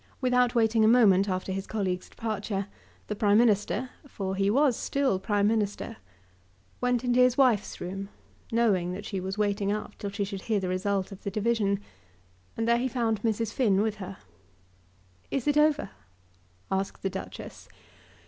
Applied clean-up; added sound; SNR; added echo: none; none; none; none.